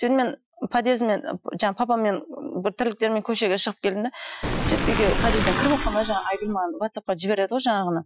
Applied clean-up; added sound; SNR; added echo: classical method Wiener filter.